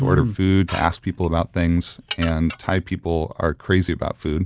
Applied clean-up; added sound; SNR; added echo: none; Dishes, pots, and pans / Glass; 15 dB; none.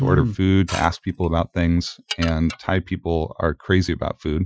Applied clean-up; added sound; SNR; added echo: classical method Wiener filter.